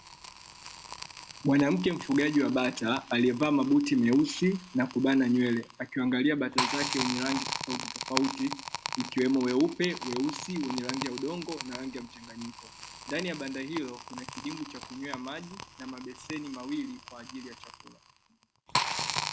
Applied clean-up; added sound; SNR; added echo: none; Crackle; 9 dB; none.